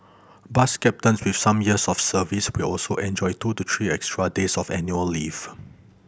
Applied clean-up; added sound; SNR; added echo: none; none; none; none.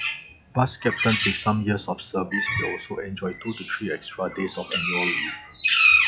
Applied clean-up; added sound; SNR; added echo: classical method log-MMSE.